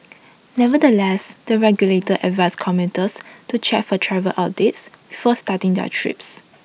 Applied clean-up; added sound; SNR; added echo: none; none; none; none.